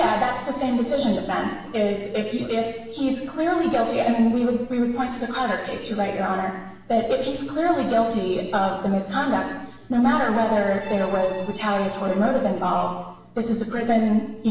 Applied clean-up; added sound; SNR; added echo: none; Accordion; 16 dB; reverberation time 1.0 s.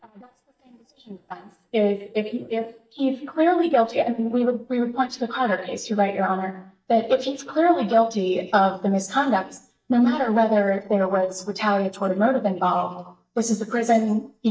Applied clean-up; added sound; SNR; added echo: neural mask model DeepFilterNet 3.